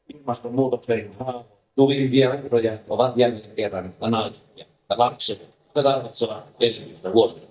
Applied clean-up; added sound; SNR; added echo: neural mask model DeepFilterNet 3.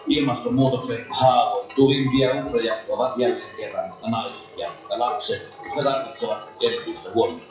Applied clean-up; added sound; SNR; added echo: classical method WPE with log-MMSE.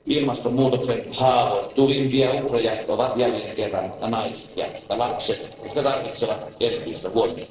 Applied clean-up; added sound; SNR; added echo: neural separator model SepFormer DNS4.